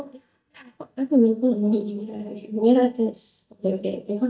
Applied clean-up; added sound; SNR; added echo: neural mask model DeepFilterNet 3.